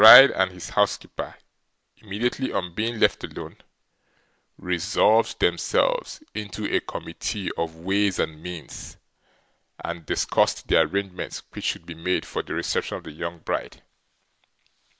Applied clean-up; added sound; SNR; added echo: none; none; none; none.